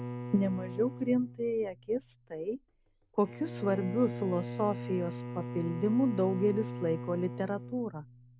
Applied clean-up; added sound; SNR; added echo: none; Bowed string instrument; 9 dB; none.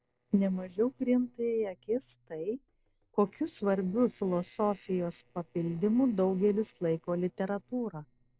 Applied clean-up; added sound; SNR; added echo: neural separator model SepFormer DNS4.